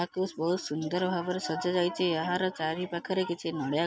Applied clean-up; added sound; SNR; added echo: none; none; none; none.